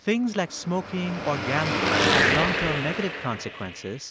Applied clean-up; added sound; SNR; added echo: none; Car passing by / Traffic noise, roadway noise / Engine; -1 dB; none.